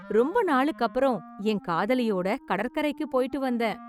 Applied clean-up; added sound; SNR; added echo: neural mask model RNNoise.